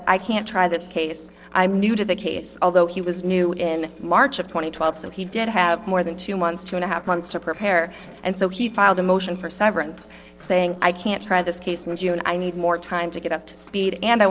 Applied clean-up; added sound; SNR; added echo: neural separator model SepFormer DNS4.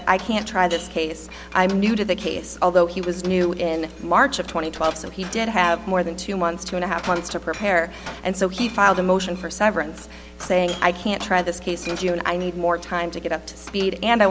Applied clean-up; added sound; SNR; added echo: none; Glass; 18 dB; none.